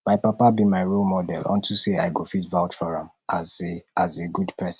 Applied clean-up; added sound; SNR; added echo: none; none; none; none.